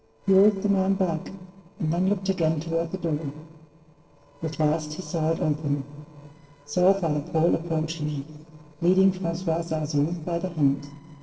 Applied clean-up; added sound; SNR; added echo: neural separator model SepFormer DNS4.